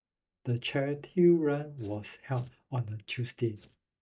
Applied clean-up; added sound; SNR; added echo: neural mask model DeepFilterNet 3.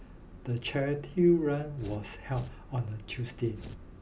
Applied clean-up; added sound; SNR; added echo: none; Tearing; 15 dB; none.